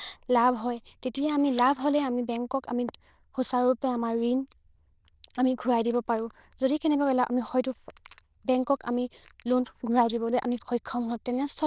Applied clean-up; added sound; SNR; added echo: neural diffusion model UNIVERSE++.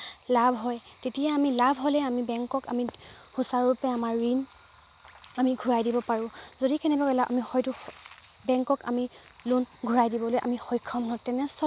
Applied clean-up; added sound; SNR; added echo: none; none; none; none.